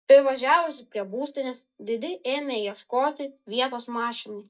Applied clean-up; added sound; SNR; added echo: neural mask model DeepFilterNet 3.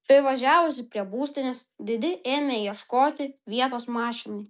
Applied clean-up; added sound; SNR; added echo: none; none; none; none.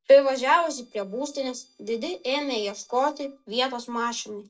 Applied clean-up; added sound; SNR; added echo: neural separator model SepFormer DNS4.